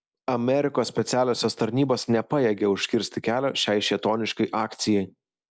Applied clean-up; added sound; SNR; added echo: none; none; none; none.